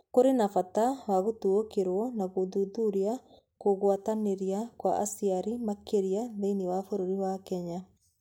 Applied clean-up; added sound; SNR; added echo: none; none; none; none.